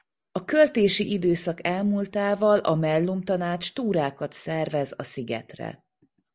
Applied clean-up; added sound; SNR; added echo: none; none; none; none.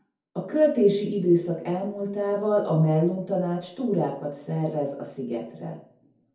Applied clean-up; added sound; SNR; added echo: none; none; none; reverberation time 0.6 s.